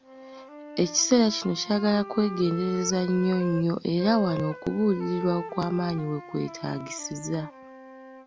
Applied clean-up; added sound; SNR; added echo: none; Wind instrument, woodwind instrument; 13 dB; none.